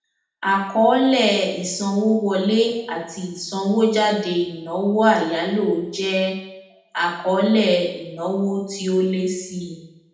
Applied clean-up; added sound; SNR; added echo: none; none; none; reverberation time 0.8 s.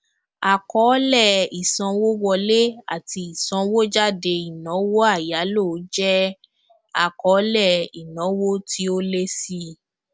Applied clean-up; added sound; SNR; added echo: none; none; none; none.